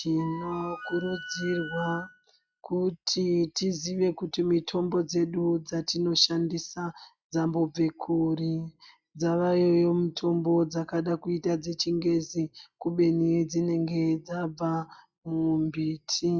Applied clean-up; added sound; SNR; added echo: classical method log-MMSE.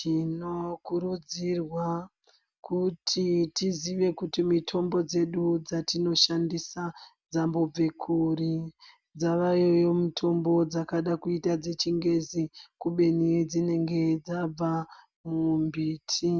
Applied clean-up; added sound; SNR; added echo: none; none; none; none.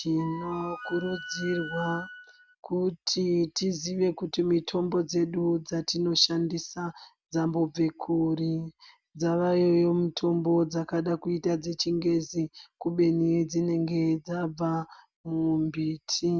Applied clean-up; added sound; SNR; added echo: none; Wind instrument, woodwind instrument; 12 dB; none.